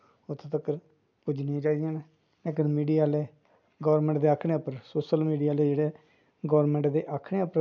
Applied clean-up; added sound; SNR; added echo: none; none; none; none.